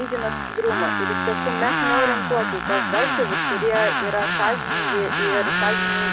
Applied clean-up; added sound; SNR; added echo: none; Tools; -4 dB; none.